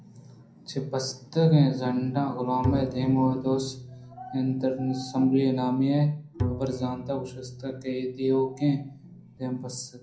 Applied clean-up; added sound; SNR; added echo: none; Bowed string instrument; 10 dB; reverberation time 0.6 s.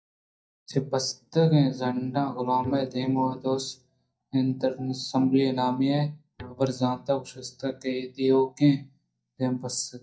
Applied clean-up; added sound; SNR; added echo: neural mask model DeepFilterNet 3.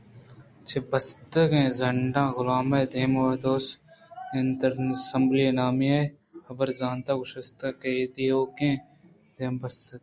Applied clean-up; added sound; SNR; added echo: none; none; none; none.